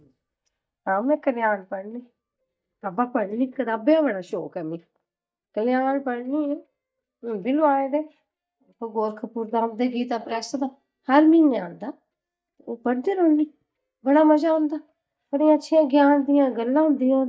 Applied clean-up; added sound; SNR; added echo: neural mask model DeepFilterNet 3.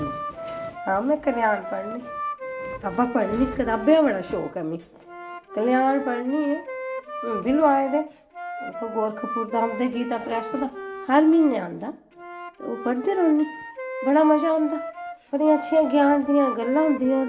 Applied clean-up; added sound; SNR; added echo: none; Wind instrument, woodwind instrument; 11 dB; reverberation time 0.4 s.